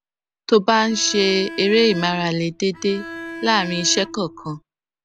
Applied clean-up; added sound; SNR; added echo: none; Bowed string instrument; 13 dB; none.